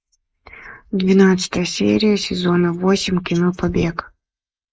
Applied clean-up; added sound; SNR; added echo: neural mask model Resemble Enhance denoiser.